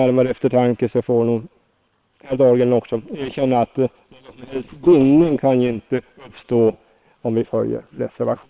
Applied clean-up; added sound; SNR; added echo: neural separator model SepFormer WHAM!.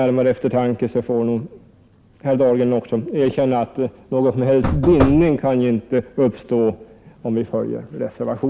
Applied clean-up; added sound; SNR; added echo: none; Knock / Wood; 4 dB; none.